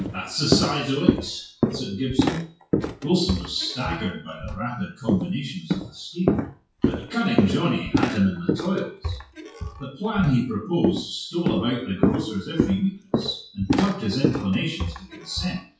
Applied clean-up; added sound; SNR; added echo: classical method WPE with log-MMSE.